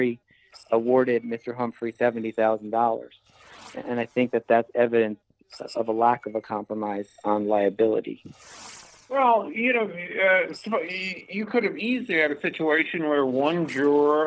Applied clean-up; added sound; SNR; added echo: neural separator model SepFormer DNS4.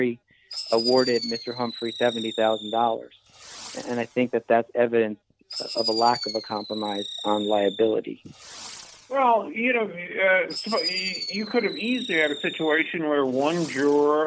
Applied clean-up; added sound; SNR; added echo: none; Fireworks; 12 dB; none.